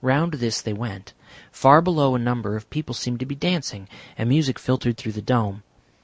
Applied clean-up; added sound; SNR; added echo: none; none; none; none.